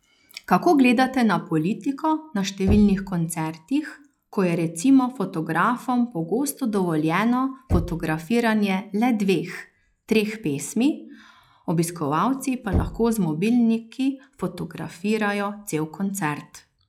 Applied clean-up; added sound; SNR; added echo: classical method log-MMSE.